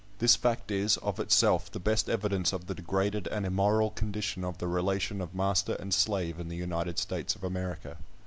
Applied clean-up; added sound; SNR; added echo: none; none; none; none.